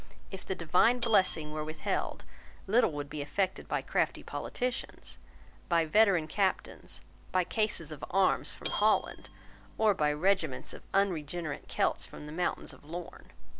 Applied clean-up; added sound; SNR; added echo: none; Bell; -1 dB; none.